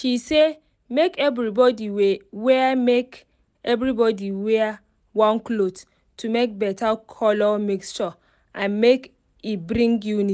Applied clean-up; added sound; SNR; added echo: none; none; none; none.